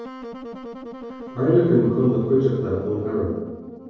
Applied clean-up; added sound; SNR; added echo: none; Wind instrument, woodwind instrument; 14 dB; reverberation time 1.3 s.